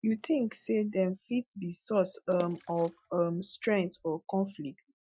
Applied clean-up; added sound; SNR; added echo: classical method Wiener filter.